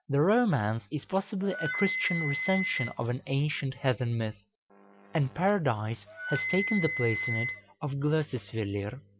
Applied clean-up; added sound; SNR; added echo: none; Wind instrument, woodwind instrument; 7 dB; none.